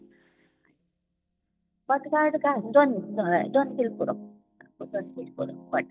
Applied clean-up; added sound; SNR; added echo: neural mask model DeepFilterNet 3.